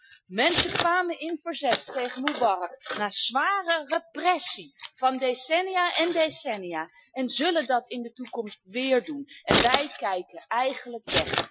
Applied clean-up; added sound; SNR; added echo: classical method Wiener filter.